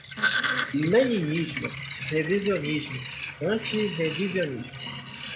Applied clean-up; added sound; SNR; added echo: none; Sink (filling or washing); 3 dB; none.